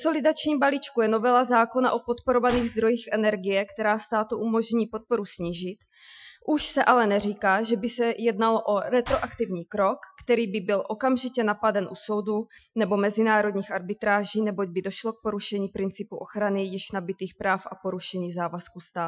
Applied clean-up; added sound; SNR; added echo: classical method Wiener filter.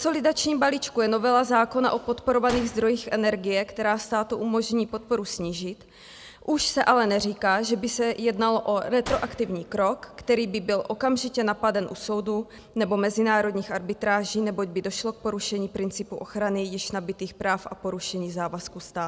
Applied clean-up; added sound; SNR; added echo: none; Gunshot, gunfire; 17 dB; none.